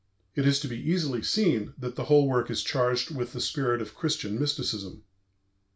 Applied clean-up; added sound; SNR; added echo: none; none; none; none.